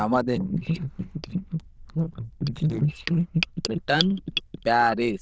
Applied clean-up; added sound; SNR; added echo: neural diffusion model UNIVERSE++.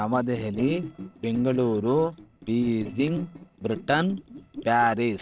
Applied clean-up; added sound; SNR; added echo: neural separator model SepFormer DNS4.